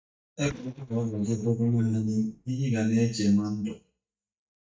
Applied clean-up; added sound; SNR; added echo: neural mask model DeepFilterNet 3.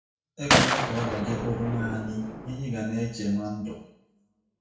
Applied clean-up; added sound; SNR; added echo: none; Gunshot, gunfire; -3 dB; reverberation time 0.6 s.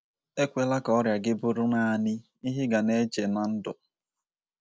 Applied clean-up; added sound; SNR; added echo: none; none; none; none.